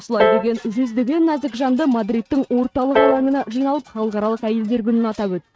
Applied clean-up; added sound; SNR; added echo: neural mask model RNNoise.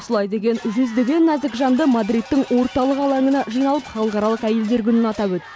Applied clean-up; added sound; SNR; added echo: none; none; none; none.